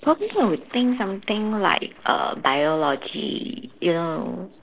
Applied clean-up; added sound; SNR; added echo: neural separator model SepFormer DNS4.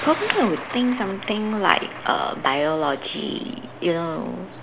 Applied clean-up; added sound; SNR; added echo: none; Thunder; 13 dB; none.